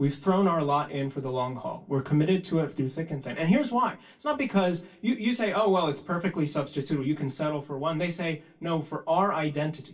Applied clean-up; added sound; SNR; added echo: none; none; none; reverberation time 0.1 s.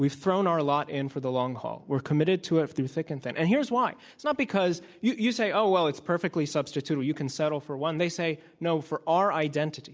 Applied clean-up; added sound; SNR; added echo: none; none; none; none.